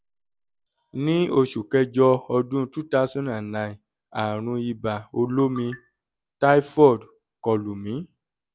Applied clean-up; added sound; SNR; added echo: none; none; none; none.